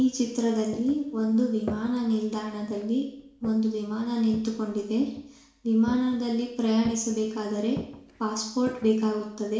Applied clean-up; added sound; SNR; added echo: none; Walk, footsteps; 17 dB; reverberation time 0.7 s.